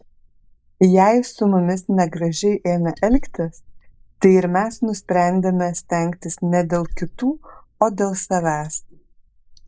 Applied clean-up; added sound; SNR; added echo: neural mask model Resemble Enhance denoiser.